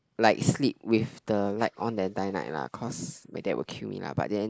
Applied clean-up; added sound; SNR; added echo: neural mask model Resemble Enhance denoiser.